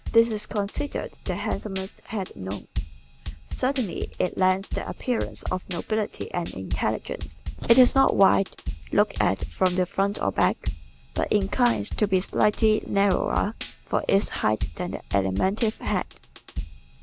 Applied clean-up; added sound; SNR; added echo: none; Drum kit; 9 dB; none.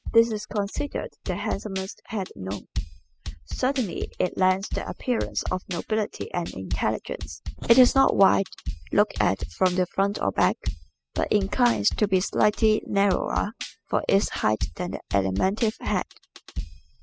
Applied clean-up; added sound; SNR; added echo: classical method spectral subtraction.